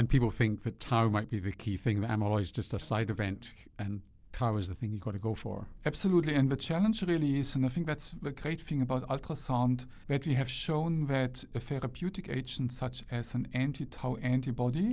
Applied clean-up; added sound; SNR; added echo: none; none; none; none.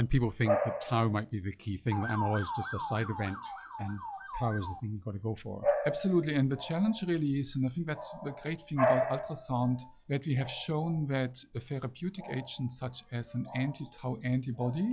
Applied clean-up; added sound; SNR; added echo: classical method log-MMSE.